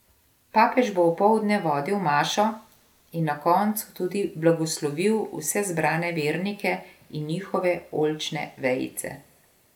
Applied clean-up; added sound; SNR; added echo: none; none; none; none.